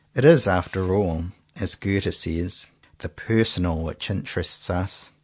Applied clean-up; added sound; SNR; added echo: none; none; none; none.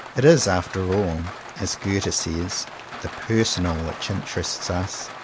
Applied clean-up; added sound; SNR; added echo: none; Rain; 13 dB; none.